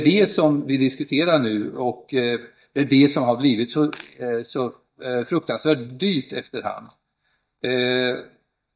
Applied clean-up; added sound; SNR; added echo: neural mask model DeepFilterNet 3.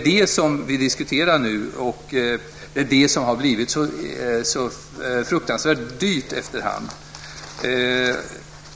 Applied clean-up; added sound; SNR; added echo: none; none; none; none.